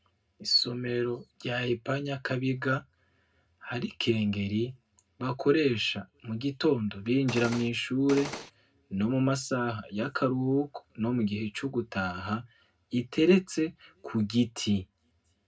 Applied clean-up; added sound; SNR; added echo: none; Gunshot, gunfire; 8 dB; reverberation time 0.2 s.